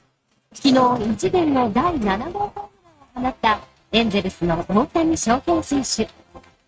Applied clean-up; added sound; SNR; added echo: neural mask model RNNoise.